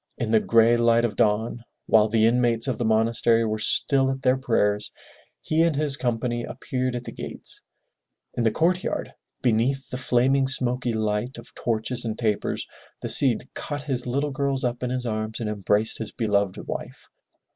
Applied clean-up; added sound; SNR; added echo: none; none; none; none.